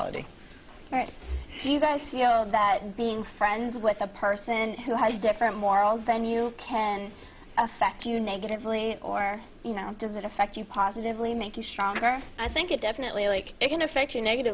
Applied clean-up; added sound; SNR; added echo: none; none; none; none.